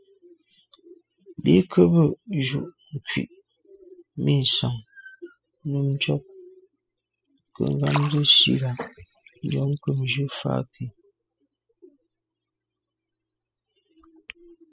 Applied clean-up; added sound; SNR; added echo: classical method spectral subtraction.